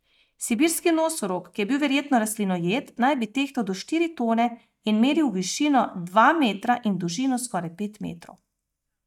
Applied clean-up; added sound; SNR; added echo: neural mask model DeepFilterNet 3.